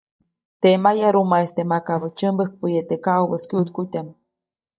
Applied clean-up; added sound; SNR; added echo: neural mask model DeepFilterNet 3.